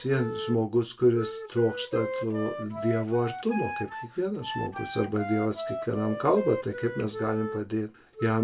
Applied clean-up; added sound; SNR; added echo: none; Wind instrument, woodwind instrument; 8 dB; reverberation time 0.2 s.